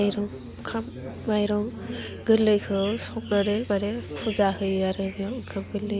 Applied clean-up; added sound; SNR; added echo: none; none; none; none.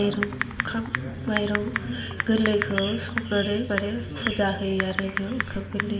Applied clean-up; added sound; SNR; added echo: none; Typing; 7 dB; reverberation time 1.9 s.